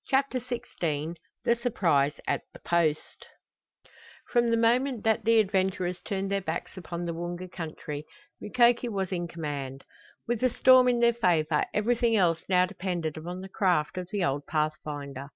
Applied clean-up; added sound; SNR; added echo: none; none; none; none.